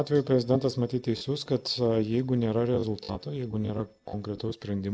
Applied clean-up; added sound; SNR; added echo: neural separator model SepFormer DNS4.